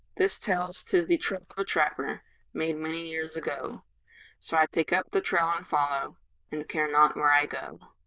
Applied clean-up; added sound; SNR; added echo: neural diffusion model UNIVERSE++.